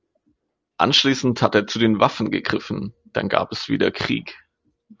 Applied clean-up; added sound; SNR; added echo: none; none; none; none.